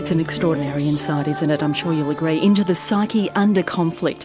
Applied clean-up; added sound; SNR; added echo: none; none; none; none.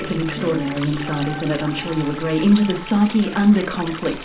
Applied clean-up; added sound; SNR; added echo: none; Stream; 15 dB; reverberation time 0.4 s.